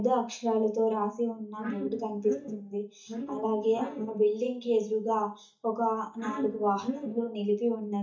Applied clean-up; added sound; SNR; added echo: neural mask model DeepFilterNet 3.